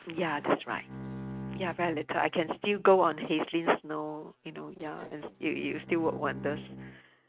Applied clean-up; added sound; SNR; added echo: neural mask model RNNoise.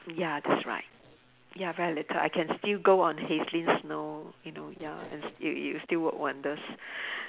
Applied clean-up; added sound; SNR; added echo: none; none; none; none.